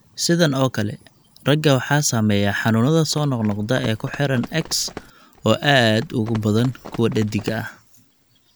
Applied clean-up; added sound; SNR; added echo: none; Run; 18 dB; none.